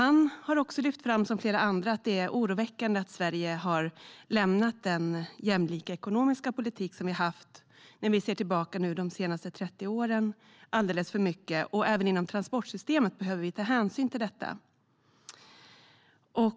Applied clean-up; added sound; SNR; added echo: none; none; none; none.